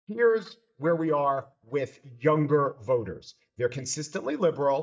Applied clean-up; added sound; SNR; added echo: neural mask model DeepFilterNet 3.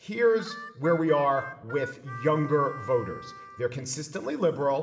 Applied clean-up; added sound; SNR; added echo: none; Harmonica; 15 dB; reverberation time 1.0 s.